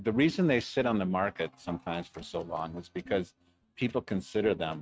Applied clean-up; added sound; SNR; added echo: neural mask model RNNoise.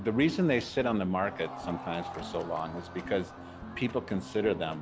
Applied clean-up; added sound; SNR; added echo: none; Crowd; 15 dB; none.